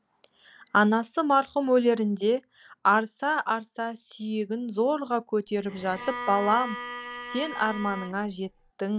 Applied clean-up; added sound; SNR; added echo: none; Bowed string instrument; 10 dB; none.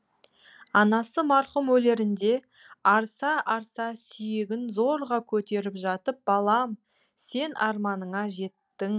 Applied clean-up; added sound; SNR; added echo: none; none; none; none.